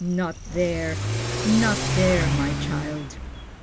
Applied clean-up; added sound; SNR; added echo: none; Accelerating, revving, vroom / Car; 1 dB; none.